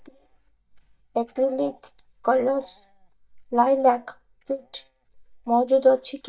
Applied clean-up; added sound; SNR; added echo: neural mask model DeepFilterNet 3.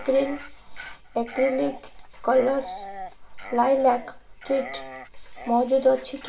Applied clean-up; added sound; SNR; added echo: none; Dog; 15 dB; reverberation time 0.2 s.